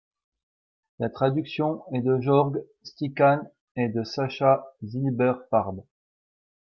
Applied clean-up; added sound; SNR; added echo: none; none; none; none.